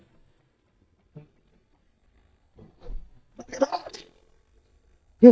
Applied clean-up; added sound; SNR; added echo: neural mask model DeepFilterNet 3.